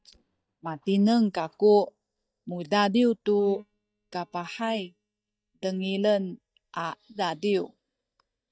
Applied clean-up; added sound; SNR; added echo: neural mask model DeepFilterNet 3.